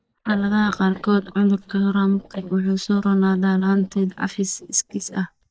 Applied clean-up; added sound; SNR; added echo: neural mask model DeepFilterNet 3.